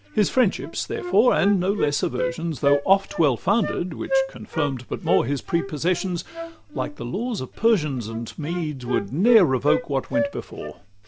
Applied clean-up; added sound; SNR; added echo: none; Wind instrument, woodwind instrument; 8 dB; none.